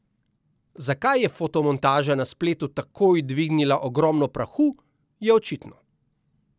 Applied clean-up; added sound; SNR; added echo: none; none; none; none.